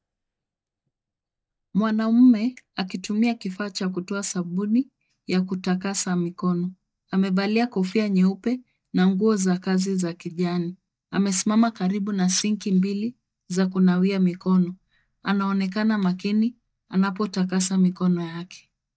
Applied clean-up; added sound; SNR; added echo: neural mask model DeepFilterNet 3.